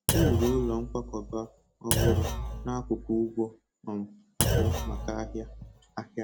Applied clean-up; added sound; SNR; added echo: none; Thump, thud; -2 dB; none.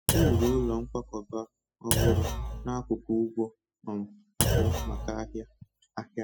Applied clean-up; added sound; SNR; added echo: classical method spectral subtraction.